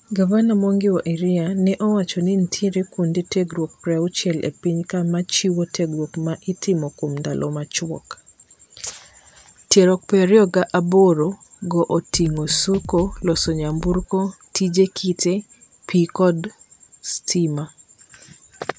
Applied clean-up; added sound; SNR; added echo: none; Drum kit; 13 dB; none.